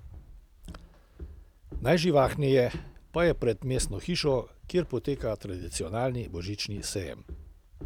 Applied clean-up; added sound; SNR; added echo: none; Walk, footsteps; 13 dB; none.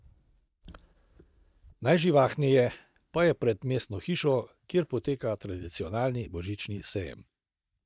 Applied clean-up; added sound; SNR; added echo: neural mask model DeepFilterNet 3.